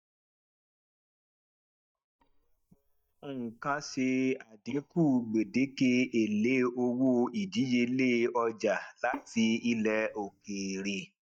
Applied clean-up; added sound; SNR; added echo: neural mask model DeepFilterNet 3.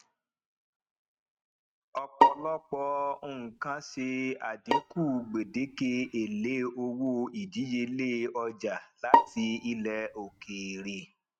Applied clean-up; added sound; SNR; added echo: neural mask model RNNoise.